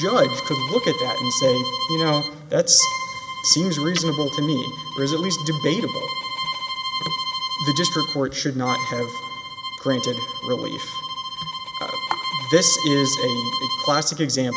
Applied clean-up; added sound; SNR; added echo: none; Bowed string instrument; 5 dB; none.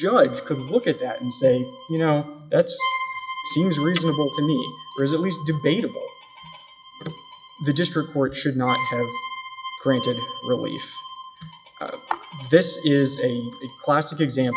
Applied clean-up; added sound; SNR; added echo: classical method log-MMSE.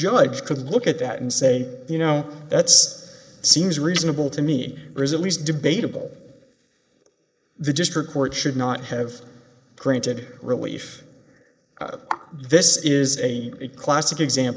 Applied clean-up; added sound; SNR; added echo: neural mask model Resemble Enhance denoiser.